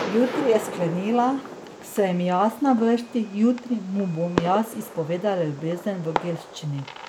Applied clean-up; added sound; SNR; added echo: none; Fireworks; 10 dB; none.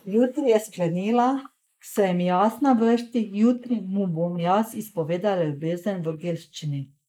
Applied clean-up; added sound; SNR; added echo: neural mask model Resemble Enhance denoiser.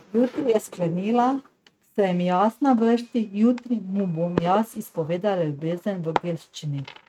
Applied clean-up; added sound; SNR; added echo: neural mask model RNNoise.